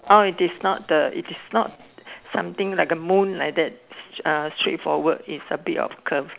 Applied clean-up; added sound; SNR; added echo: none; none; none; none.